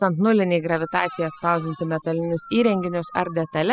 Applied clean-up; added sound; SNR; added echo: classical method spectral subtraction.